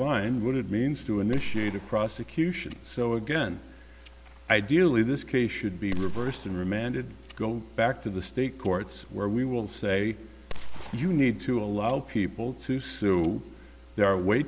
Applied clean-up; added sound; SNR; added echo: none; Gunshot, gunfire; 11 dB; none.